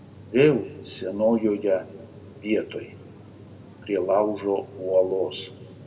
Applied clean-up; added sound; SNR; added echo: none; Cricket; 20 dB; reverberation time 1.2 s.